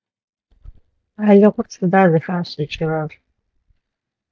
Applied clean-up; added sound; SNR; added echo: neural mask model DeepFilterNet 3.